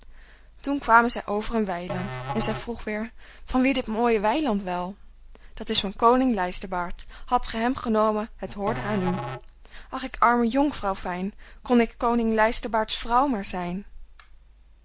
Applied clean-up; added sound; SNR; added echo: none; Musical instrument; 12 dB; none.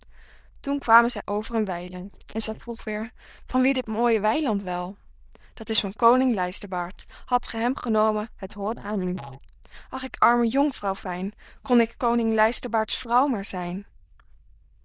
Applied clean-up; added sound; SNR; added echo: neural diffusion model UNIVERSE++.